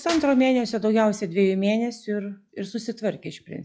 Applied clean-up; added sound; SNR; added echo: classical method log-MMSE.